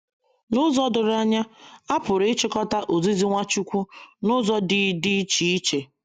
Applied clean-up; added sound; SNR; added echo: none; none; none; none.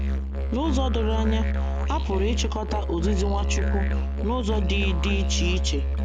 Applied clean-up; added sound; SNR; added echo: none; Musical instrument; -5 dB; none.